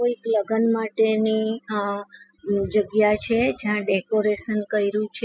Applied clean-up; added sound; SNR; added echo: classical method spectral subtraction.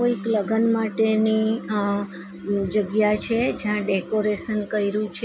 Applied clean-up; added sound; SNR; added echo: none; Bass guitar; 16 dB; none.